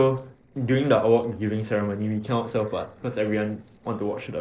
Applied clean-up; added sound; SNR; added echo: neural separator model SepFormer DNS4.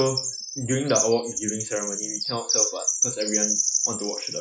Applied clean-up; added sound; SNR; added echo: classical method Wiener filter.